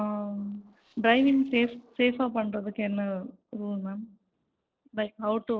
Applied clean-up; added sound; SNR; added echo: neural separator model SepFormer DNS4.